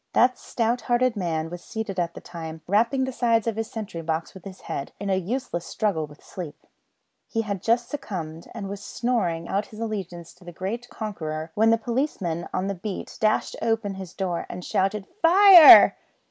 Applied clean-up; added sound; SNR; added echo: none; none; none; none.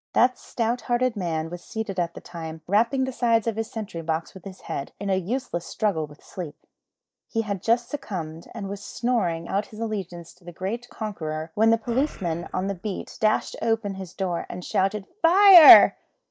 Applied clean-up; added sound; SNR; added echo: neural mask model DeepFilterNet 3.